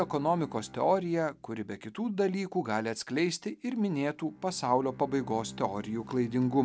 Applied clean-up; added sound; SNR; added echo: none; Bowed string instrument; 20 dB; none.